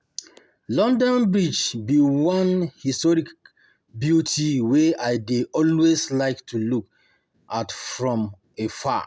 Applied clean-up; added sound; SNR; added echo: none; none; none; none.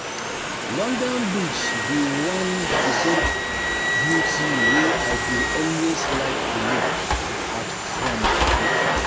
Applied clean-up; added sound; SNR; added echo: none; Wind instrument, woodwind instrument + Domestic sounds, home sounds; -5 dB; none.